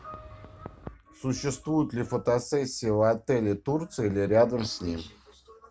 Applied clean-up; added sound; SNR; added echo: none; none; none; none.